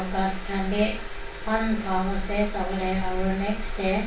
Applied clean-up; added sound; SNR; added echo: none; none; none; reverberation time 0.3 s.